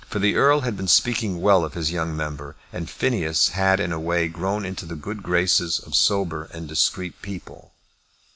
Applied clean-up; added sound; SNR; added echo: none; none; none; none.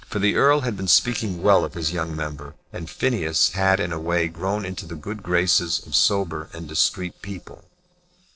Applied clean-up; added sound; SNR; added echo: neural separator model SepFormer DNS4.